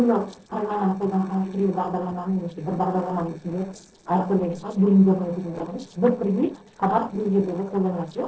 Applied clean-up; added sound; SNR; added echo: neural separator model SepFormer DNS4.